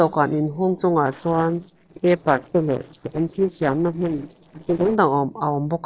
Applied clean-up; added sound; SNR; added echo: neural separator model SepFormer DNS4.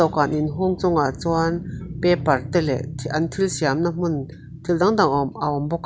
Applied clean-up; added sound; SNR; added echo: none; none; none; none.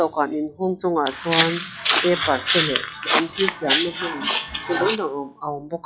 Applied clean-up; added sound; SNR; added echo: classical method log-MMSE.